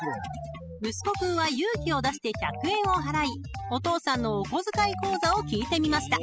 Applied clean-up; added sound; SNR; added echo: classical method spectral subtraction.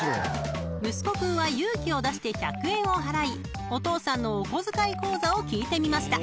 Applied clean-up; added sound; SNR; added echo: none; none; none; none.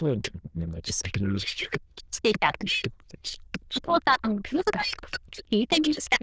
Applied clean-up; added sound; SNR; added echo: neural diffusion model UNIVERSE++.